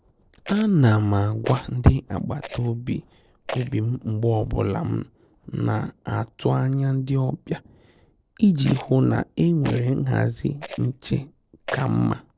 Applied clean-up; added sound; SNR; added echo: none; Rattle; 17 dB; none.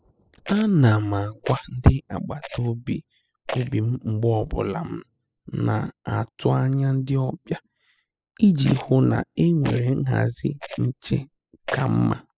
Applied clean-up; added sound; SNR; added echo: classical method spectral subtraction.